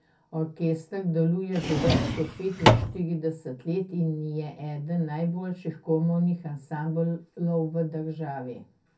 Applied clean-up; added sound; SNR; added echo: none; Drawer open or close; -4 dB; reverberation time 0.3 s.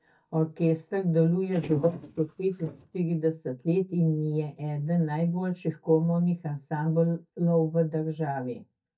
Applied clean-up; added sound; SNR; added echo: neural mask model DeepFilterNet 3.